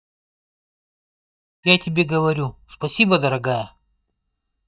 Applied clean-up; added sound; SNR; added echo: neural mask model DeepFilterNet 3.